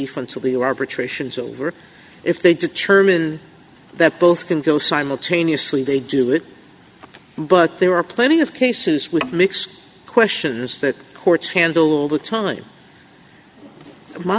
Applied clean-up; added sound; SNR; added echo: none; none; none; none.